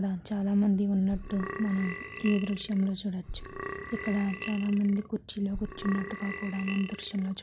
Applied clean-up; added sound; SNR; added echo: none; Burping, eructation; 11 dB; none.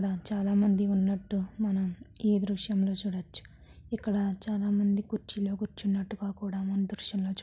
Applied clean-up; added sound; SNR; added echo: none; none; none; none.